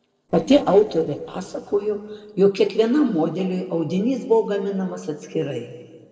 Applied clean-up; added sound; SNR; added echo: neural separator model SepFormer DNS4.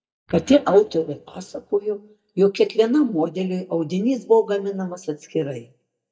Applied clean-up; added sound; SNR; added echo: neural mask model DeepFilterNet 3.